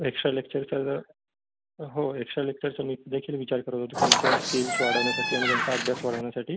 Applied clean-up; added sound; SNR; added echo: none; Squeak; -4 dB; none.